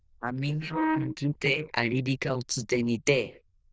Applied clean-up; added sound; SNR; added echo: neural diffusion model UNIVERSE++.